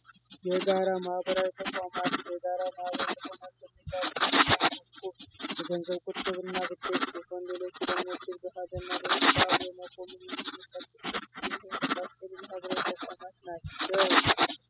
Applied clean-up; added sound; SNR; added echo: classical method spectral subtraction.